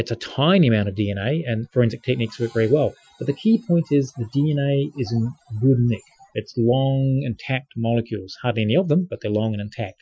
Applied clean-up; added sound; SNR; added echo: classical method Wiener filter.